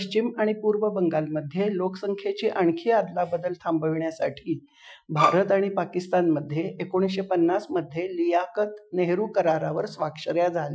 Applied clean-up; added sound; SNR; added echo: classical method Wiener filter.